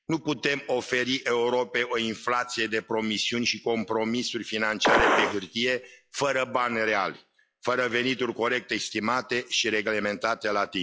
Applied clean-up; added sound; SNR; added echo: classical method log-MMSE.